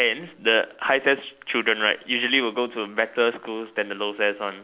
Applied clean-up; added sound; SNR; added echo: none; none; none; none.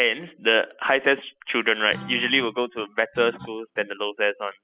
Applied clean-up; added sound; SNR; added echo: classical method spectral subtraction.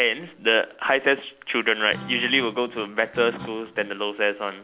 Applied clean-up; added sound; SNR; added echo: none; Guitar; 16 dB; none.